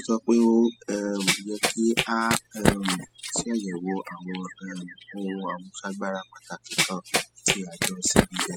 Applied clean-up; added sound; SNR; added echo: classical method spectral subtraction.